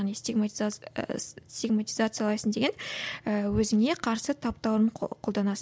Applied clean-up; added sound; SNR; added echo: none; none; none; none.